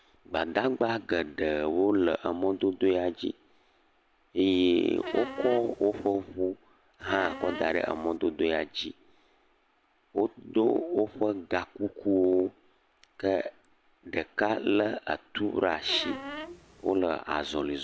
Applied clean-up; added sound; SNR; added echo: none; Squeak; 11 dB; none.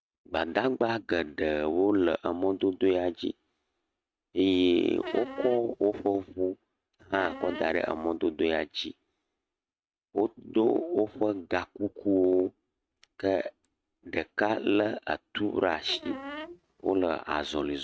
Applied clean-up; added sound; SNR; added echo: neural mask model RNNoise.